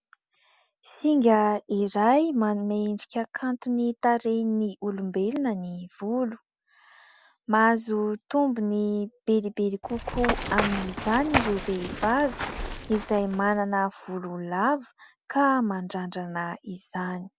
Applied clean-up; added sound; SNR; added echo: none; Run; 5 dB; none.